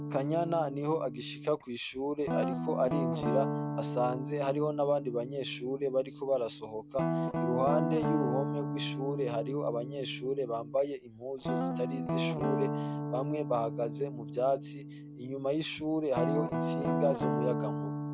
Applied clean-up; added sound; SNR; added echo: none; Guitar; 1 dB; none.